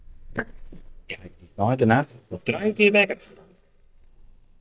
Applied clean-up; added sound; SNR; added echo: neural mask model DeepFilterNet 3.